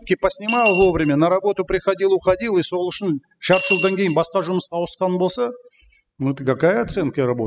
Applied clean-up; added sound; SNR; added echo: classical method spectral subtraction.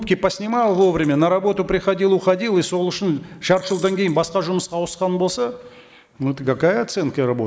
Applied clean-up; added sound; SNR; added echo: neural mask model Resemble Enhance denoiser.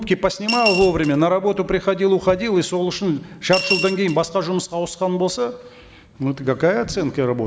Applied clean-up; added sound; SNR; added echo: none; Coin (dropping) / Glass; 5 dB; none.